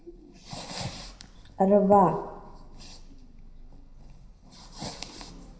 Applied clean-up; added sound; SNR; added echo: none; Sliding door; 19 dB; reverberation time 0.7 s.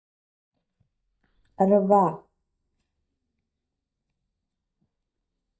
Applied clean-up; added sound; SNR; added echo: neural mask model DeepFilterNet 3.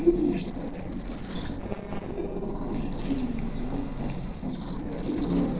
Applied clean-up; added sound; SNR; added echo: neural separator model SepFormer DNS4.